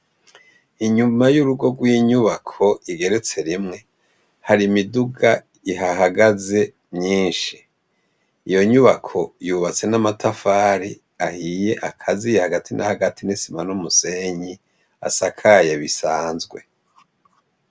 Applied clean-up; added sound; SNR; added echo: none; none; none; none.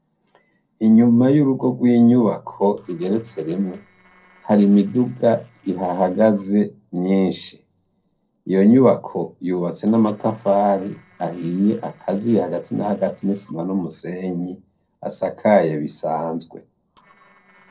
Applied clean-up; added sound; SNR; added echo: neural separator model SepFormer DNS4.